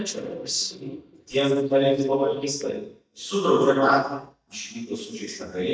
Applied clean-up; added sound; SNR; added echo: neural mask model DeepFilterNet 3.